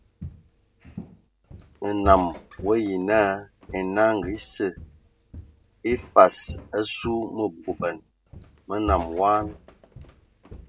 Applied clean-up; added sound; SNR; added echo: none; Walk, footsteps; 14 dB; none.